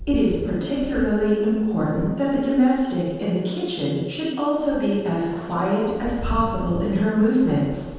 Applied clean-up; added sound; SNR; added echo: none; Rain; 13 dB; reverberation time 1.2 s.